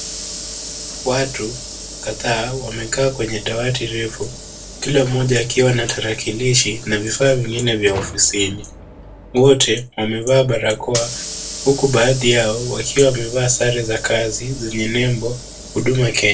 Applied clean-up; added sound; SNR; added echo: none; Sliding door / Hiss; 13 dB; reverberation time 0.2 s.